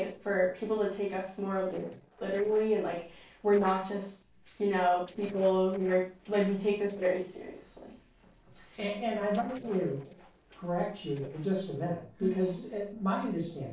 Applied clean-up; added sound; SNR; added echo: neural separator model SepFormer DNS4.